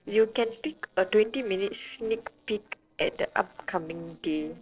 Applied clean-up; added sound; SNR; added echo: neural separator model SepFormer DNS4.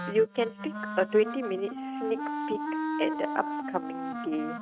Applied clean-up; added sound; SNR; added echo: neural mask model RNNoise.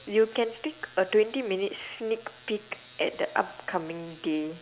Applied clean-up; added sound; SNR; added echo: none; none; none; none.